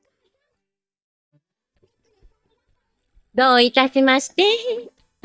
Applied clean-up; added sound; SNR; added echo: neural mask model DeepFilterNet 3.